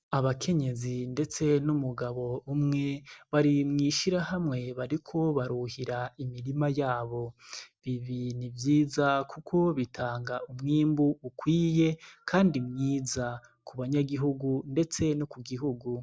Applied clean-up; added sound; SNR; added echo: none; none; none; none.